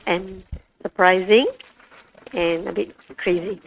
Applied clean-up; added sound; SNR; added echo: neural mask model RNNoise.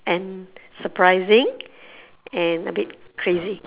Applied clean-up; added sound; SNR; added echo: none; none; none; none.